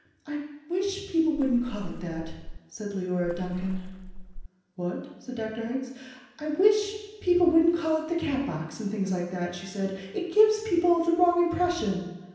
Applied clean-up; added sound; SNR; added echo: none; Water / Splash, splatter; 10 dB; reverberation time 0.9 s.